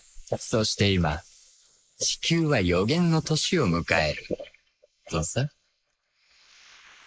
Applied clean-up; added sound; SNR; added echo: neural mask model Resemble Enhance denoiser.